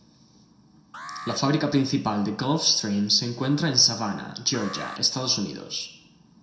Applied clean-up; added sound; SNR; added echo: none; Alarm; 17 dB; reverberation time 0.5 s.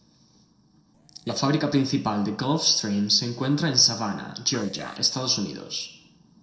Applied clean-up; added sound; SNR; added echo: neural separator model SepFormer DNS4.